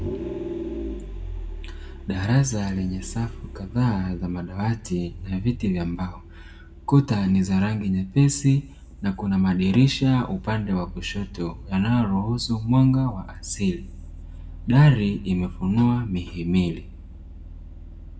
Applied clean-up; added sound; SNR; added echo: none; Vehicle; 13 dB; reverberation time 0.4 s.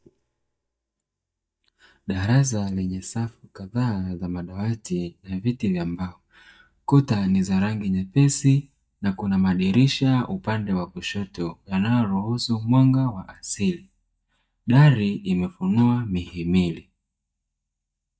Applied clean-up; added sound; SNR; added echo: neural mask model DeepFilterNet 3.